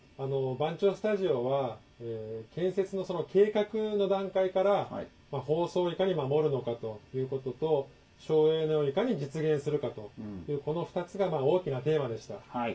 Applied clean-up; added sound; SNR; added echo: none; none; none; reverberation time 0.2 s.